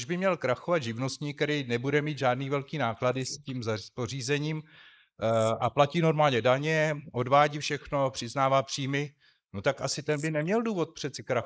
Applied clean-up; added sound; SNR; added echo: neural mask model Resemble Enhance denoiser.